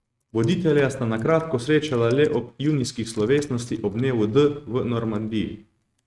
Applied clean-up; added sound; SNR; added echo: neural mask model RNNoise.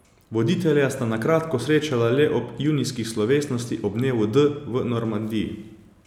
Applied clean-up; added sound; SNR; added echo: none; none; none; none.